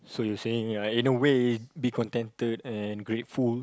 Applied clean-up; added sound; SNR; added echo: none; none; none; none.